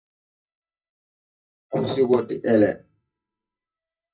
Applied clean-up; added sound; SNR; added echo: neural mask model DeepFilterNet 3.